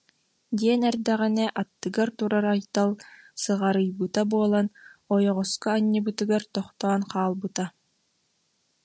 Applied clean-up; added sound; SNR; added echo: none; none; none; none.